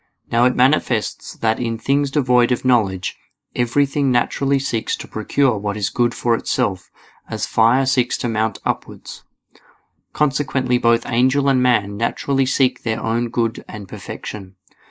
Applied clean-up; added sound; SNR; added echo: neural mask model Resemble Enhance denoiser.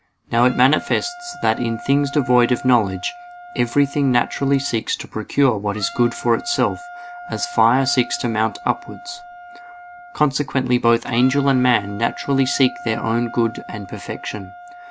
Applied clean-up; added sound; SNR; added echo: none; Wind instrument, woodwind instrument; 16 dB; none.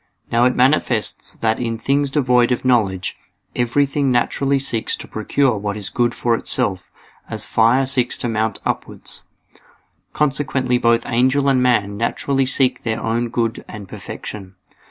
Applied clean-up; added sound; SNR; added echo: none; none; none; none.